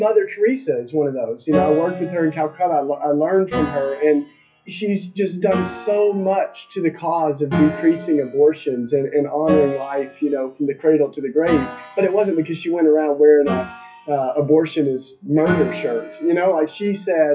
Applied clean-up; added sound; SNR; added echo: classical method WPE with log-MMSE.